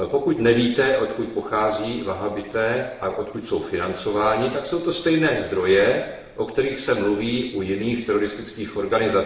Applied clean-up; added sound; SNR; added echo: none; none; none; reverberation time 0.9 s.